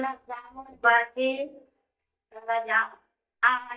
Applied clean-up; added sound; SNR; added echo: neural mask model DeepFilterNet 3.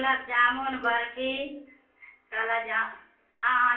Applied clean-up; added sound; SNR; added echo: none; Cowbell; 20 dB; reverberation time 0.4 s.